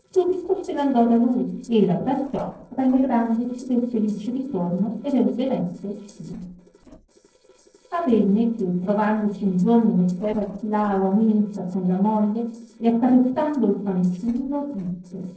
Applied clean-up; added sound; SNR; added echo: neural separator model SepFormer DNS4.